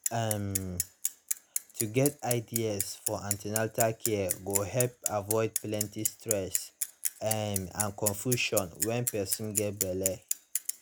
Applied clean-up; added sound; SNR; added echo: none; Bicycle; 3 dB; none.